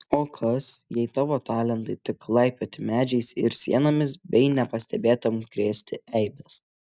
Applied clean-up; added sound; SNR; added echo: none; none; none; none.